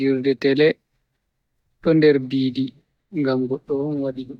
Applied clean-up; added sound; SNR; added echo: neural mask model DeepFilterNet 3.